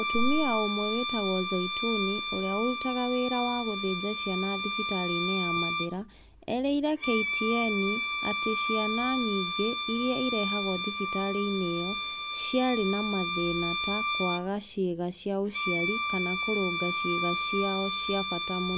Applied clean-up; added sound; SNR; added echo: none; Bowed string instrument; 1 dB; none.